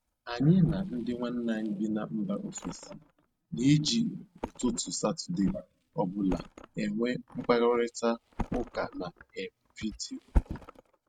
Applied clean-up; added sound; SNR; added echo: neural mask model RNNoise.